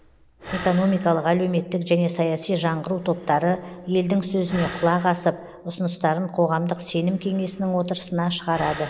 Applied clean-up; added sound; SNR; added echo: none; Breathing; 18 dB; none.